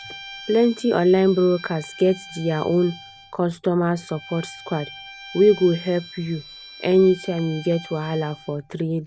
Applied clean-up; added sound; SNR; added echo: none; Bowed string instrument; 19 dB; none.